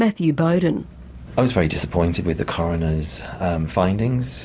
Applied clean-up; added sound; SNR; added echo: none; none; none; none.